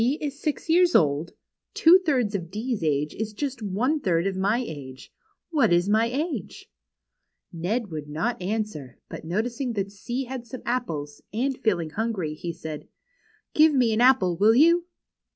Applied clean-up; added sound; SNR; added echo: none; none; none; none.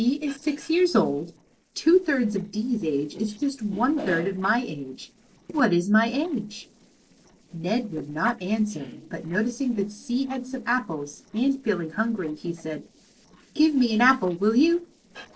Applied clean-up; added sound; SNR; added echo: neural separator model SepFormer DNS4.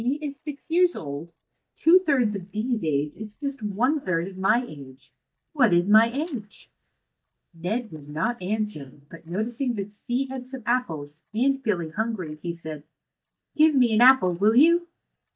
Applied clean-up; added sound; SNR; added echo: neural mask model DeepFilterNet 3.